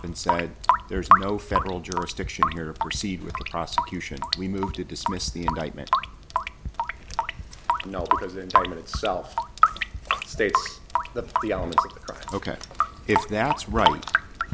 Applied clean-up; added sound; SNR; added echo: none; Drip / Sink (filling or washing) / Water tap, faucet; -4 dB; none.